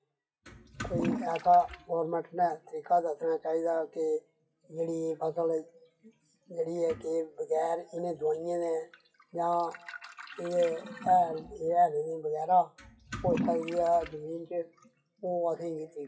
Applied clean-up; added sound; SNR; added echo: classical method WPE with log-MMSE.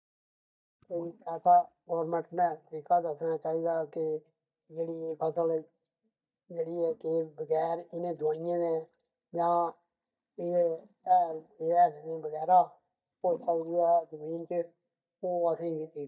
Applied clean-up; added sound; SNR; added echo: neural mask model DeepFilterNet 3.